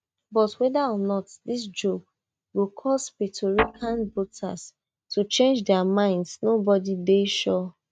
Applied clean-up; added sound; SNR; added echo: neural mask model RNNoise.